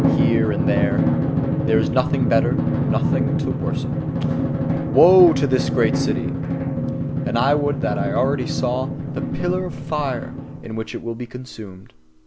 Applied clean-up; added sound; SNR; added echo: none; Drum; -1 dB; none.